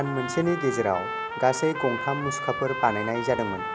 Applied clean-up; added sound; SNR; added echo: none; Trumpet; 6 dB; none.